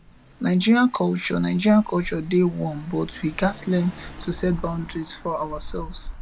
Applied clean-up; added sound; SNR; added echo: none; Engine / Car; 15 dB; none.